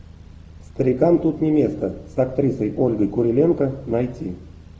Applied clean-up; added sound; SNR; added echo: none; none; none; none.